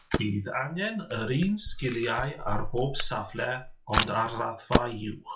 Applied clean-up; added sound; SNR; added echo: classical method log-MMSE.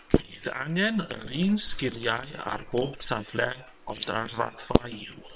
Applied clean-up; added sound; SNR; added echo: neural separator model SepFormer WHAM!.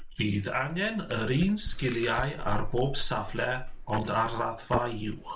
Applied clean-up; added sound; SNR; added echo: neural mask model Resemble Enhance denoiser.